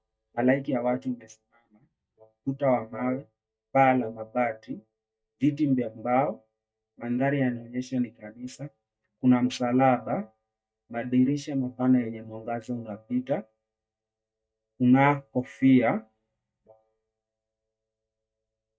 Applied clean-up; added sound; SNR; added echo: neural mask model DeepFilterNet 3.